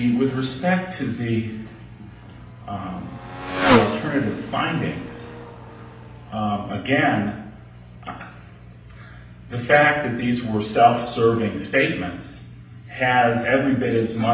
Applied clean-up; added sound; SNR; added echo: none; Motorcycle; 9 dB; reverberation time 0.8 s.